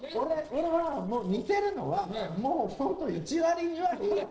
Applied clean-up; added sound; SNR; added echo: neural separator model SepFormer DNS4.